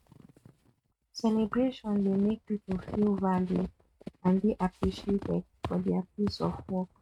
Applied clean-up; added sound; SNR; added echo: neural mask model RNNoise.